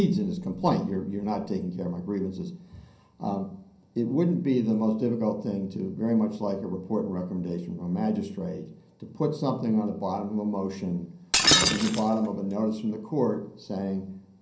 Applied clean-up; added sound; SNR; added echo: none; Shatter; -1 dB; reverberation time 0.6 s.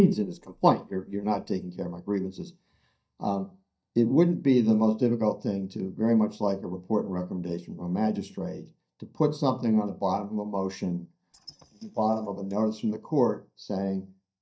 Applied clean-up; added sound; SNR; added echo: neural mask model DeepFilterNet 3.